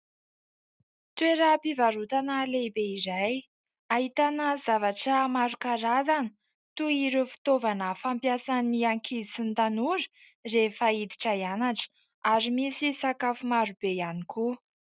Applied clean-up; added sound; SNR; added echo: none; none; none; none.